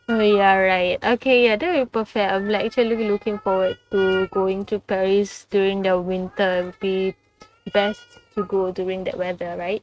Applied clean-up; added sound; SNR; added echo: neural mask model RNNoise.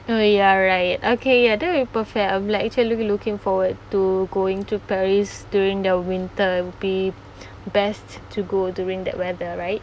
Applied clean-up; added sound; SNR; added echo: none; none; none; none.